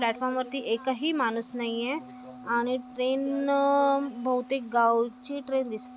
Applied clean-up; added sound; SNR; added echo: none; Wind instrument, woodwind instrument; 19 dB; none.